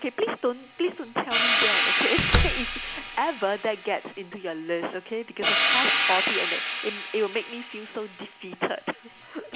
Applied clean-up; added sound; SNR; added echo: none; Hi-hat + Slam; -2 dB; none.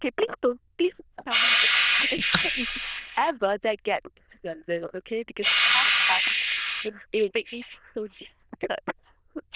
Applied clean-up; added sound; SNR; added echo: neural diffusion model UNIVERSE++.